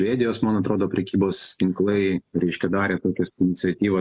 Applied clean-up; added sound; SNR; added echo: none; none; none; none.